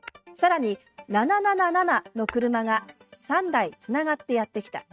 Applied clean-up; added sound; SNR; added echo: neural mask model RNNoise.